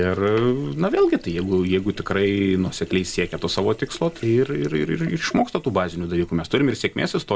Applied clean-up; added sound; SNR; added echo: none; Sink (filling or washing); 20 dB; none.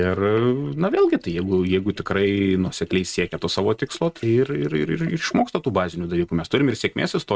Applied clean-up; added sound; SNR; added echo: neural mask model RNNoise.